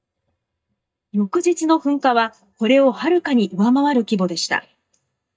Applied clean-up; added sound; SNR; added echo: neural mask model DeepFilterNet 3.